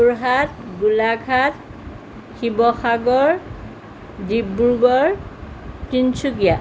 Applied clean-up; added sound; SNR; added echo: none; none; none; none.